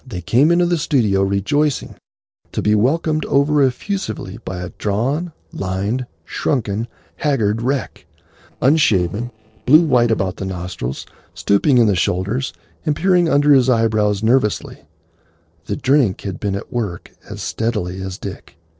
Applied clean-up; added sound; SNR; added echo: neural separator model SepFormer DNS4.